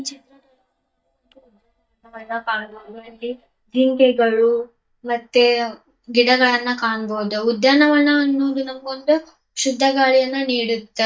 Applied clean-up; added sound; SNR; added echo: neural mask model DeepFilterNet 3.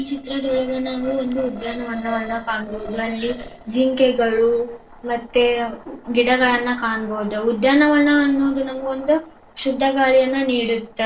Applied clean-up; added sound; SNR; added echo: neural separator model SepFormer DNS4.